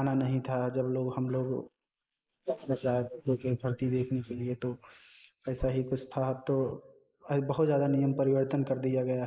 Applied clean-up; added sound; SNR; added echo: neural mask model Resemble Enhance denoiser.